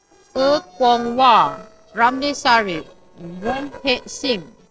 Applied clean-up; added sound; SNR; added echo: neural separator model SepFormer DNS4.